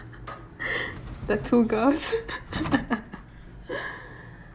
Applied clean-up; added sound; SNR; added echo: none; Drawer open or close; 11 dB; none.